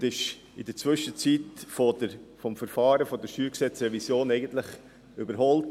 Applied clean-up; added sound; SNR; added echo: none; none; none; none.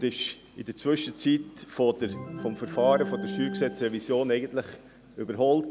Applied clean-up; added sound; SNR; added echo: none; Organ; 12 dB; none.